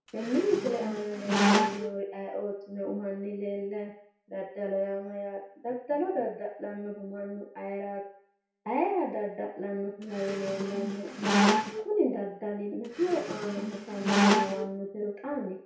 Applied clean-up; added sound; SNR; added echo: none; Squeak; -4 dB; reverberation time 0.6 s.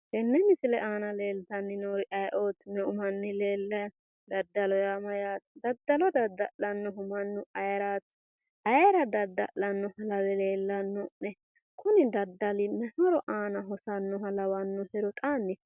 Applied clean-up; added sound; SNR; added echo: none; none; none; none.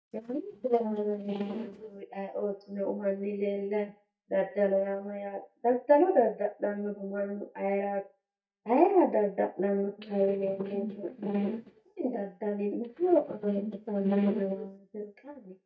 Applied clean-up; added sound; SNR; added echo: neural mask model DeepFilterNet 3.